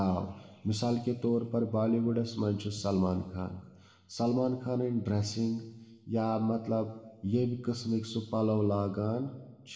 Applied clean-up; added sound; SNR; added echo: none; none; none; reverberation time 1.1 s.